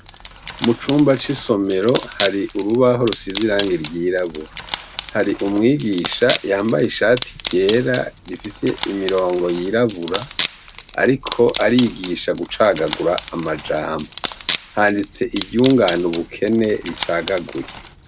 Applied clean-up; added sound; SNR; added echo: none; Wood; 12 dB; none.